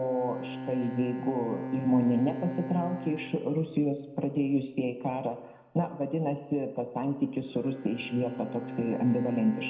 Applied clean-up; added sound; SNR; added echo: none; Bowed string instrument; 11 dB; reverberation time 0.8 s.